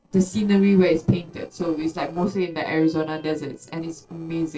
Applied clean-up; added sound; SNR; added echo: neural separator model SepFormer DNS4.